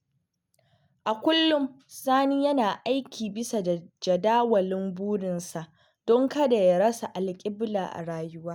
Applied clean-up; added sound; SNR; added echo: none; none; none; none.